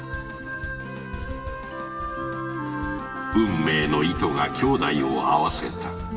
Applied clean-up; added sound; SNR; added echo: none; Drum kit; 13 dB; reverberation time 1.4 s.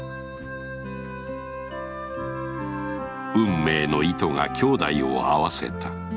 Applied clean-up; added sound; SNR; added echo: none; none; none; none.